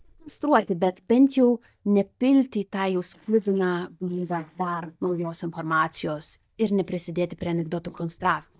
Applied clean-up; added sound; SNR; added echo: neural mask model DeepFilterNet 3.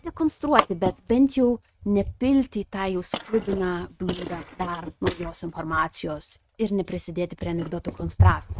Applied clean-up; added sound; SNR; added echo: neural mask model RNNoise.